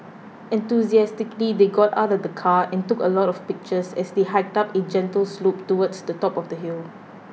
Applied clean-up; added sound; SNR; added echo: none; none; none; none.